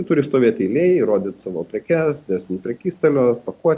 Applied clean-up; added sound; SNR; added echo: none; none; none; none.